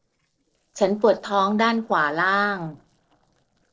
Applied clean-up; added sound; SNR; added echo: neural separator model SepFormer DNS4.